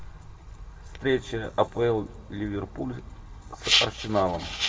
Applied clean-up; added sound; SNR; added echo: none; none; none; reverberation time 1.4 s.